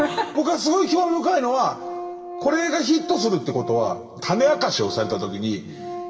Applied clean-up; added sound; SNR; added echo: none; Organ; 12 dB; reverberation time 1.6 s.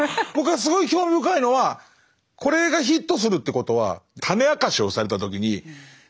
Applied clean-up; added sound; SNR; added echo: none; none; none; none.